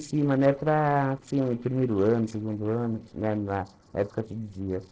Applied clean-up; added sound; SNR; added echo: neural separator model SepFormer DNS4.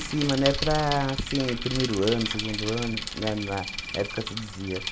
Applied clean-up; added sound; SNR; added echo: none; Bicycle + Cricket; 5 dB; none.